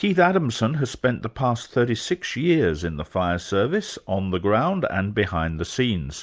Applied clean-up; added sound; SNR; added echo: none; none; none; none.